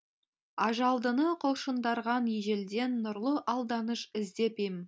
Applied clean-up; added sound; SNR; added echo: none; none; none; none.